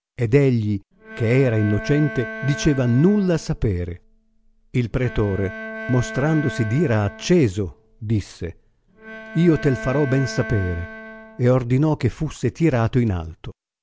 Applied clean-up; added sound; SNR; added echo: none; Bowed string instrument; 14 dB; none.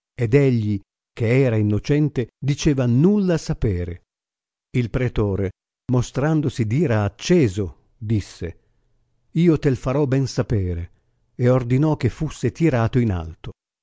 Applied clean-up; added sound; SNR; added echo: none; none; none; none.